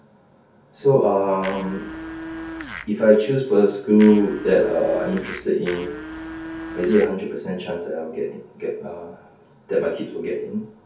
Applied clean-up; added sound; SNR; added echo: none; Domestic sounds, home sounds; 12 dB; reverberation time 0.6 s.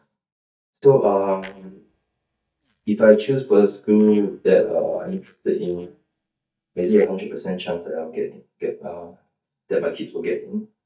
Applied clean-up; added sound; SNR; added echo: neural mask model DeepFilterNet 3.